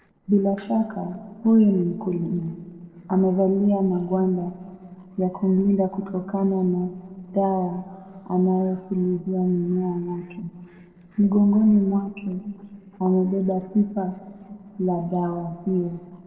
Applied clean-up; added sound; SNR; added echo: neural separator model SepFormer DNS4.